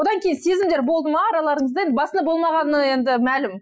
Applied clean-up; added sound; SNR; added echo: classical method Wiener filter.